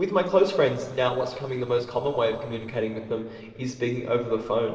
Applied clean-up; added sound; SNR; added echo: neural separator model SepFormer DNS4.